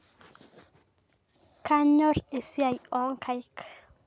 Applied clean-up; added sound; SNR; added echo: none; none; none; none.